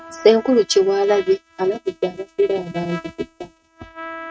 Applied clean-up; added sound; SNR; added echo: neural mask model RNNoise.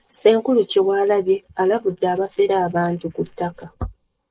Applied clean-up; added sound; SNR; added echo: neural mask model Resemble Enhance denoiser.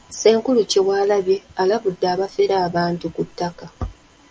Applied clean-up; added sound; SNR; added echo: none; none; none; none.